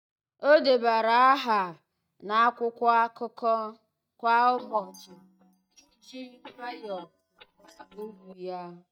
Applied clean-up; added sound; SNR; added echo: neural mask model DeepFilterNet 3.